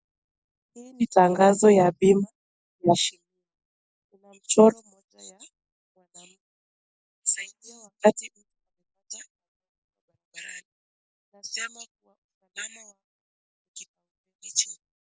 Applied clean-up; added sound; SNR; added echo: neural mask model Resemble Enhance denoiser.